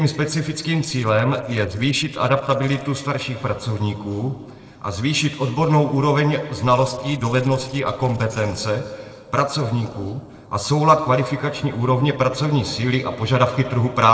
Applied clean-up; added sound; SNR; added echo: neural separator model SepFormer DNS4.